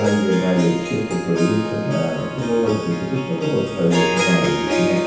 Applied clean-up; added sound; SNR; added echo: none; Harp; 4 dB; reverberation time 0.7 s.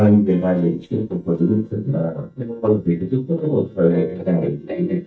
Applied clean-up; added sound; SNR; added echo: neural mask model DeepFilterNet 3.